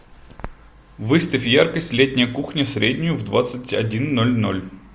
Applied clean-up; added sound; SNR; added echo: none; none; none; none.